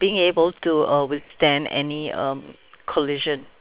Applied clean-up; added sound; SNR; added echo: neural separator model SepFormer WHAM!.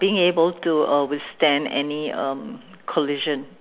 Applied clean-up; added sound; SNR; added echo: none; none; none; none.